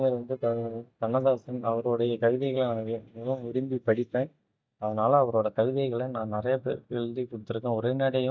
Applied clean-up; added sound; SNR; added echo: neural mask model DeepFilterNet 3.